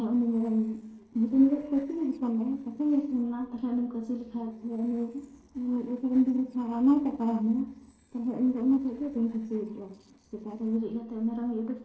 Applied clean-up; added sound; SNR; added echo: neural separator model SepFormer DNS4.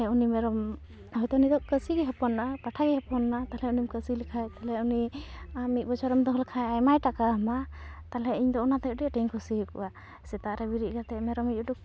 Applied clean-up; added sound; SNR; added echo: none; none; none; none.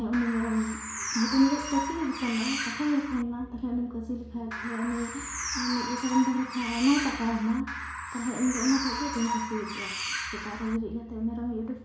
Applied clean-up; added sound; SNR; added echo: none; Bird; 5 dB; reverberation time 0.7 s.